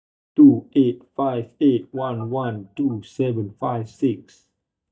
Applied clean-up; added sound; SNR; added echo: neural mask model DeepFilterNet 3.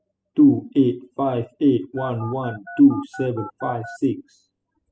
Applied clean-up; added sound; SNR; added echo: classical method spectral subtraction.